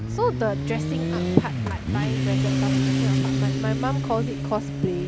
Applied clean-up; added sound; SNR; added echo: none; Motorcycle; -4 dB; none.